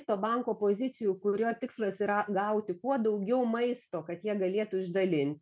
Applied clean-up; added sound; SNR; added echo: none; none; none; none.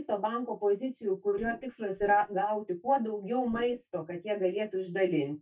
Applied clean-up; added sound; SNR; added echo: neural mask model DeepFilterNet 3.